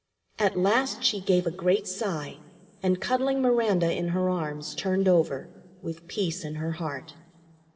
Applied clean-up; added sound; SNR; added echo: none; none; none; reverberation time 2.6 s.